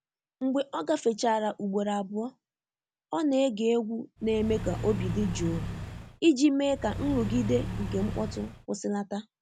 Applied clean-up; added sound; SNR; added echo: none; Accelerating, revving, vroom / Car; 6 dB; none.